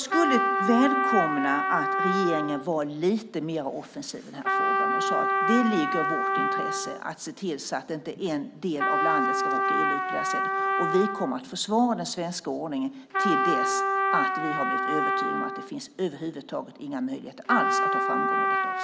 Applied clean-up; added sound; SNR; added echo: none; Trumpet; -2 dB; none.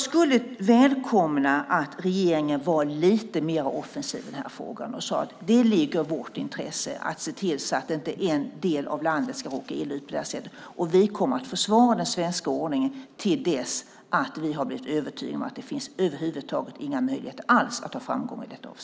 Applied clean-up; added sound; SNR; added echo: none; none; none; none.